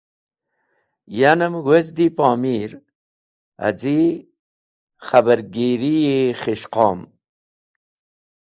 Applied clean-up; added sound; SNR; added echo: neural mask model Resemble Enhance denoiser.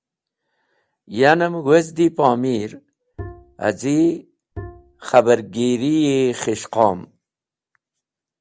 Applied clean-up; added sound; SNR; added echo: none; Bowed string instrument; 16 dB; none.